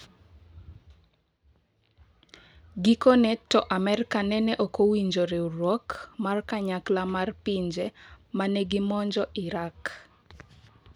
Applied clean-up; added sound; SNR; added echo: none; none; none; none.